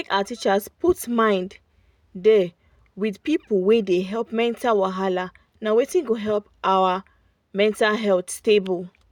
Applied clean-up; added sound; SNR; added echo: none; none; none; none.